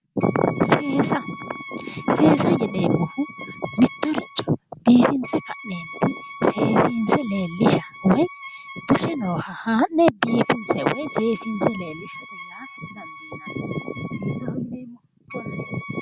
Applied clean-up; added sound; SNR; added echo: none; Wind instrument, woodwind instrument; 17 dB; none.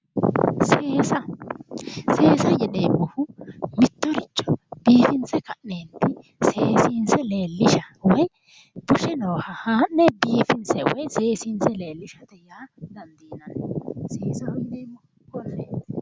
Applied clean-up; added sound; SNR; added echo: none; none; none; none.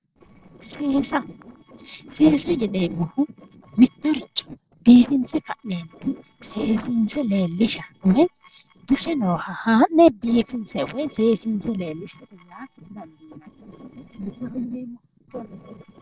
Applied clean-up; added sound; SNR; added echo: neural separator model SepFormer DNS4.